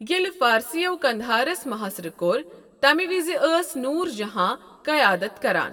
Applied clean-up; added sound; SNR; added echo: none; none; none; reverberation time 1.0 s.